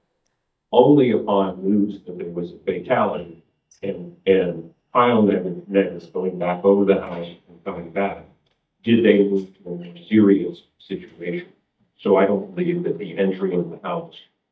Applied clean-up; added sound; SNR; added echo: neural mask model DeepFilterNet 3.